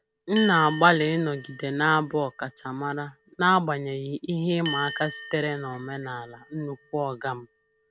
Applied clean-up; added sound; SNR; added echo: none; Bell; 14 dB; none.